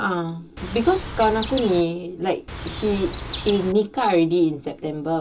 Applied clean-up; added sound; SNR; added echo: none; Chirp, tweet; 7 dB; reverberation time 0.2 s.